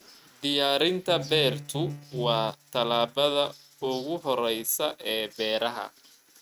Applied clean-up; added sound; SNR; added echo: neural mask model RNNoise.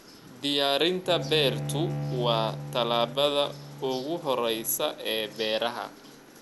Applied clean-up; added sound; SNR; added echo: none; Bowed string instrument; 9 dB; none.